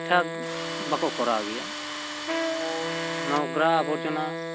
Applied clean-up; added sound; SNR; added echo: none; Wind instrument, woodwind instrument + Tools; 2 dB; none.